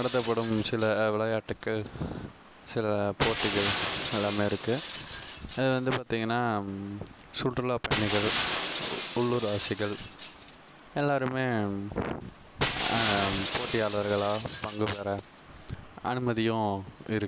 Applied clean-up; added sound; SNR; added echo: none; Shatter; 3 dB; none.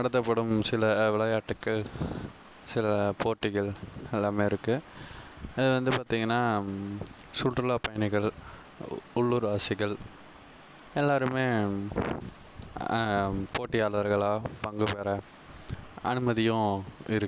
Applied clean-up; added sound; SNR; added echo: none; none; none; none.